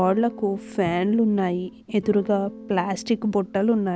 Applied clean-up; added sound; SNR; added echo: none; Electric guitar / Strum; 18 dB; none.